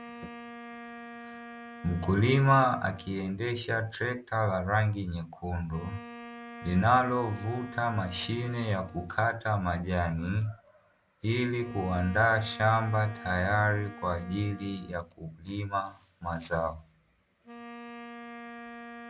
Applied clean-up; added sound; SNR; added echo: none; Wind instrument, woodwind instrument; 16 dB; none.